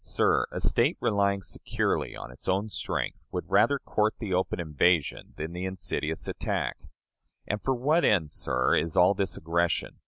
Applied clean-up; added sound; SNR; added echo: none; none; none; none.